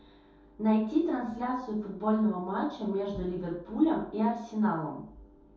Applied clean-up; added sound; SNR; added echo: none; none; none; reverberation time 0.6 s.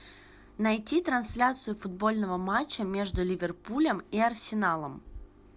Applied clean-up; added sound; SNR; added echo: none; none; none; none.